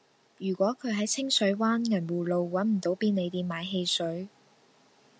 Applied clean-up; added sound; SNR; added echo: none; none; none; none.